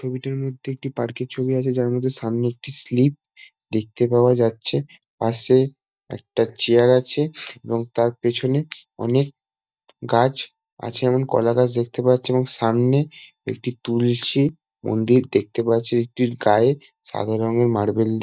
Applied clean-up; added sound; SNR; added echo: neural mask model DeepFilterNet 3.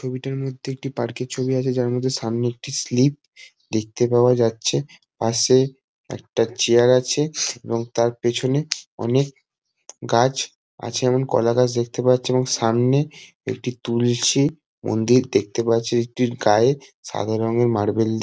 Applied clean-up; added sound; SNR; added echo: none; none; none; none.